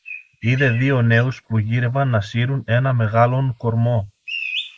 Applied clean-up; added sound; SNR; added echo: neural mask model Resemble Enhance denoiser.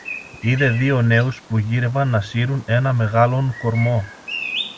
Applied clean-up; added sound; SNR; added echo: none; Bird vocalization, bird call, bird song; 14 dB; none.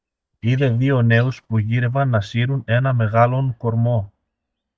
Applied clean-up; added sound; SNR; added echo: neural mask model DeepFilterNet 3.